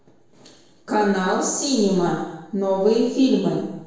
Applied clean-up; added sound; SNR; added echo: none; none; none; reverberation time 0.9 s.